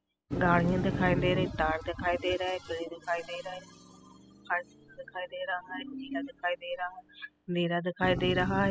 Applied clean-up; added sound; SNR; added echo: classical method spectral subtraction.